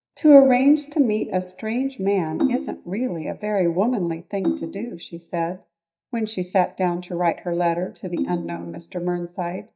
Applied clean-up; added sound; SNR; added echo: neural mask model DeepFilterNet 3.